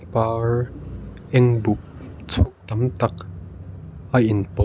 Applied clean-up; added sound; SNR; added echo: none; none; none; none.